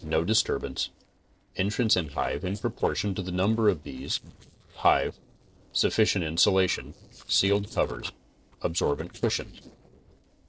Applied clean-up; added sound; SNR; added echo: neural separator model SepFormer DNS4.